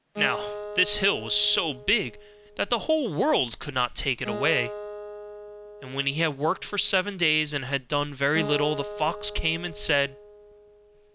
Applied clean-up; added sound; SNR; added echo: none; Acoustic guitar; 12 dB; none.